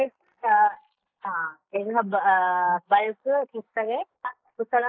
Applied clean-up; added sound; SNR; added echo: neural mask model Resemble Enhance denoiser.